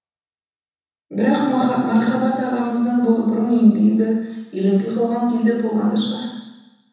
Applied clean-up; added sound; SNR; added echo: none; none; none; reverberation time 1.1 s.